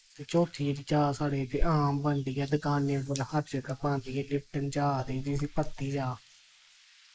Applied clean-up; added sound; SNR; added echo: neural mask model Resemble Enhance denoiser.